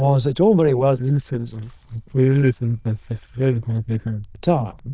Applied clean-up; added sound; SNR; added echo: neural diffusion model UNIVERSE++.